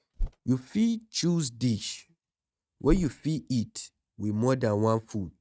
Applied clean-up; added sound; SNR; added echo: neural mask model RNNoise.